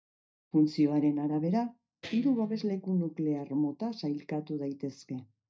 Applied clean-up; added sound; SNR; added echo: neural mask model DeepFilterNet 3.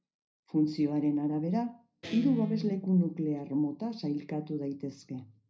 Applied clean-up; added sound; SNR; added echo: none; Guitar; 13 dB; reverberation time 0.3 s.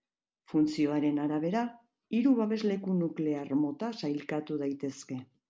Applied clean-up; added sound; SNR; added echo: none; none; none; none.